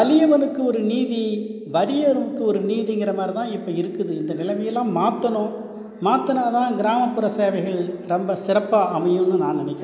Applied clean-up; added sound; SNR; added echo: none; none; none; none.